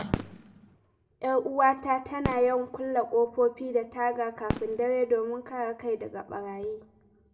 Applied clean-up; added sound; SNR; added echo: none; Fireworks; 11 dB; reverberation time 0.5 s.